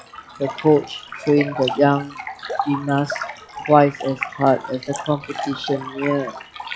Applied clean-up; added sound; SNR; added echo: classical method log-MMSE.